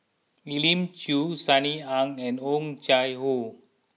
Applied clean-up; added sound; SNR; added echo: none; none; none; none.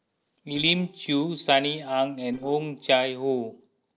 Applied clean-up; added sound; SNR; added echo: neural separator model SepFormer DNS4.